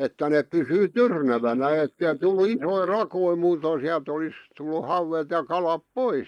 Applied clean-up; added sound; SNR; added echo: neural mask model Resemble Enhance denoiser.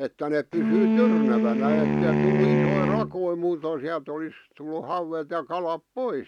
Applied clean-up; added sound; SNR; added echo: none; Wind instrument, woodwind instrument; -5 dB; none.